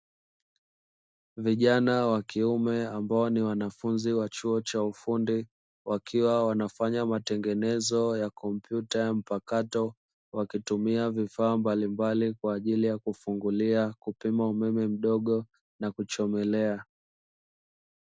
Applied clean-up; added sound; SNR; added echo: none; none; none; none.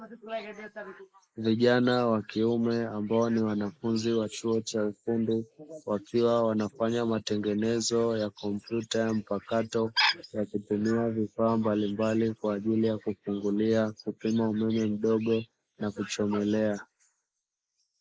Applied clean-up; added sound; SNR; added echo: neural mask model Resemble Enhance denoiser.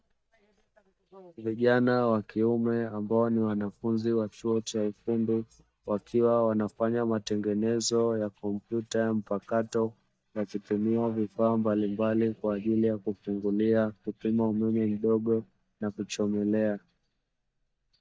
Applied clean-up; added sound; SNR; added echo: neural mask model DeepFilterNet 3.